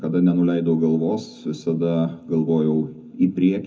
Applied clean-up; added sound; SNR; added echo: none; none; none; reverberation time 0.3 s.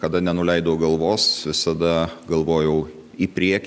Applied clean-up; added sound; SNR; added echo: none; none; none; none.